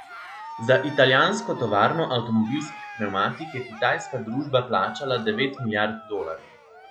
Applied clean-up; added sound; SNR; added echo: none; Cheering; 15 dB; none.